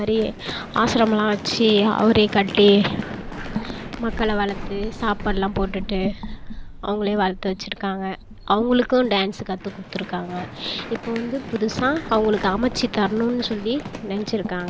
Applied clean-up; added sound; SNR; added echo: none; Wind + Run; 11 dB; none.